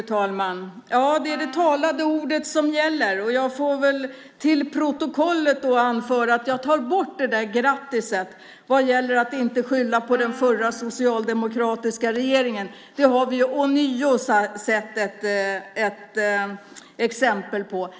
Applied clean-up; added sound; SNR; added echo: none; Wind instrument, woodwind instrument; 20 dB; none.